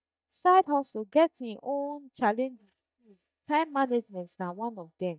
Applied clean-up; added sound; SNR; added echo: neural mask model DeepFilterNet 3.